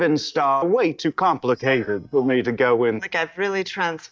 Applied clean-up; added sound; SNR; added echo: neural mask model DeepFilterNet 3.